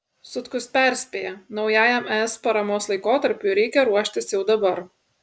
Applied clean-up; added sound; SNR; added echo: none; none; none; none.